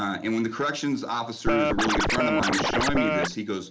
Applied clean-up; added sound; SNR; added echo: none; Scratching (performance technique); -3 dB; none.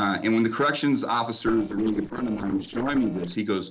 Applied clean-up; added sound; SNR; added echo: neural separator model SepFormer DNS4.